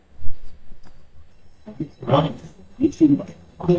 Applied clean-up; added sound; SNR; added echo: neural mask model DeepFilterNet 3.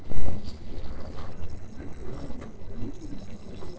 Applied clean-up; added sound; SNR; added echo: neural separator model SepFormer DNS4.